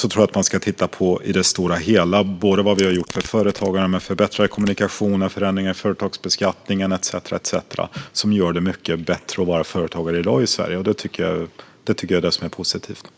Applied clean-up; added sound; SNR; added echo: neural mask model Resemble Enhance denoiser.